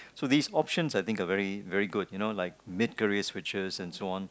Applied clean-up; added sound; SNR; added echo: none; none; none; none.